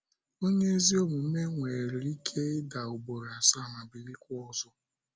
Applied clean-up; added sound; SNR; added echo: none; none; none; none.